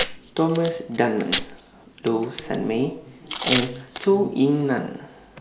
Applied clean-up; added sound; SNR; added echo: none; Packing tape, duct tape / Tearing; 5 dB; none.